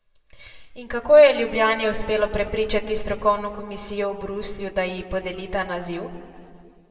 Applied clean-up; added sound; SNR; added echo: none; none; none; reverberation time 1.7 s.